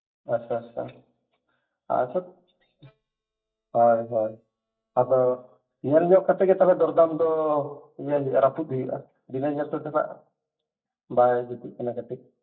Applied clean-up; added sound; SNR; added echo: neural mask model DeepFilterNet 3.